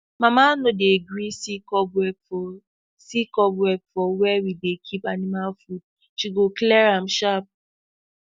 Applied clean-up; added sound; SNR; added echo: none; none; none; none.